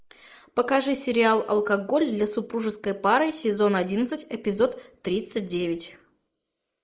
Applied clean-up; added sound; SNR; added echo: neural mask model Resemble Enhance denoiser.